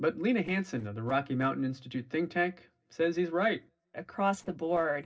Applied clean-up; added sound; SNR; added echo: neural separator model SepFormer DNS4.